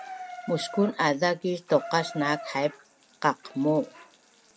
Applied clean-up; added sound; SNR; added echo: none; Bathtub (filling or washing) / Water tap, faucet; 14 dB; none.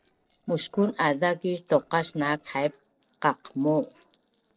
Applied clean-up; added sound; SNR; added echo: neural separator model SepFormer DNS4.